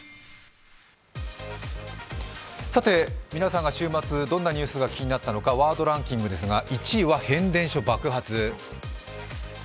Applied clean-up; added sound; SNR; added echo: none; none; none; none.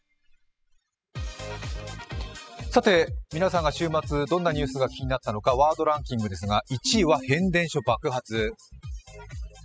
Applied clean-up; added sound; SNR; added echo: classical method spectral subtraction.